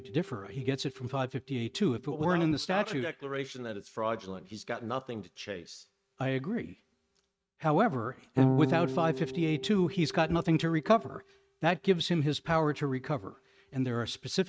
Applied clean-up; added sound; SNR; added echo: neural mask model RNNoise.